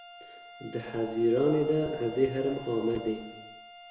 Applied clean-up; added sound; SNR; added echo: none; Bowed string instrument; 17 dB; reverberation time 1.2 s.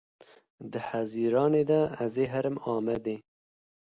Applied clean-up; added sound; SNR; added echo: none; none; none; none.